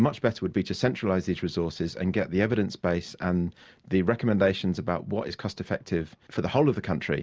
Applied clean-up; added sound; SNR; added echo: none; none; none; none.